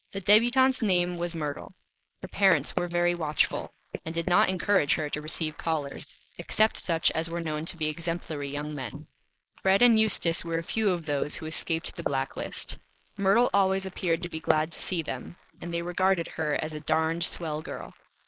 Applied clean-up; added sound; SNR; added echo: neural mask model Resemble Enhance denoiser.